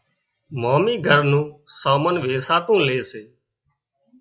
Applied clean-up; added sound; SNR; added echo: classical method log-MMSE.